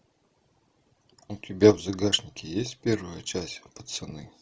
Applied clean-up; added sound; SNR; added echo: none; none; none; none.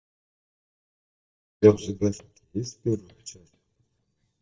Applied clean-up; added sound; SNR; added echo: neural mask model DeepFilterNet 3.